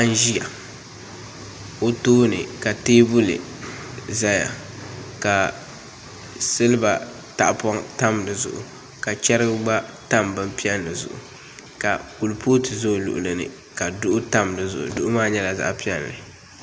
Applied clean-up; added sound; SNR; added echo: none; none; none; none.